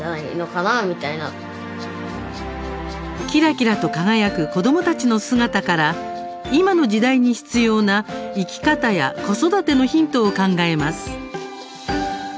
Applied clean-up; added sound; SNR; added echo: none; none; none; none.